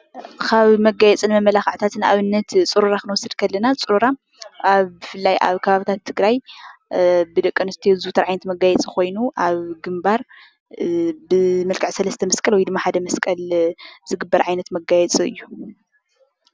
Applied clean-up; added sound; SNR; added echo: none; none; none; none.